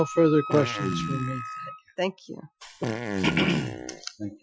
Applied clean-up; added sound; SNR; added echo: classical method Wiener filter.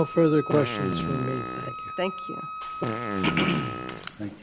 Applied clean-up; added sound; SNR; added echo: none; Wind instrument, woodwind instrument + Fart; 4 dB; none.